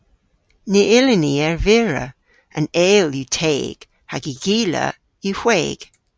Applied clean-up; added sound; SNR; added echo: none; none; none; none.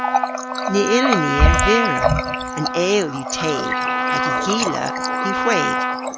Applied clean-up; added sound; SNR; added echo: none; Trumpet + Water tap, faucet; -3 dB; none.